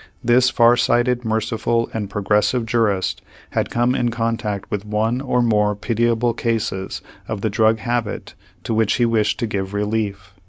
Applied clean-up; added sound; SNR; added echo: none; none; none; none.